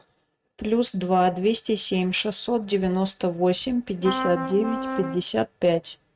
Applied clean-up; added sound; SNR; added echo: neural mask model RNNoise.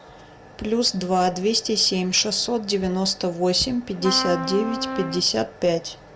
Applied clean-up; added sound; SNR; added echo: none; Trumpet; 7 dB; none.